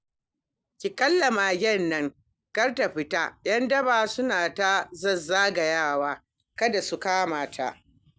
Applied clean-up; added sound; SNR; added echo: none; none; none; none.